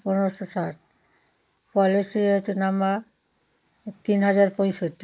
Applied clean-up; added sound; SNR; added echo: neural mask model Resemble Enhance denoiser.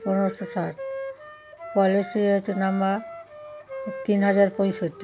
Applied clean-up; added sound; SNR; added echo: none; Wind instrument, woodwind instrument; 13 dB; none.